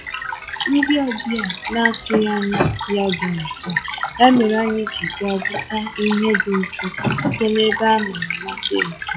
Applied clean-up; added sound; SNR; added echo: classical method log-MMSE.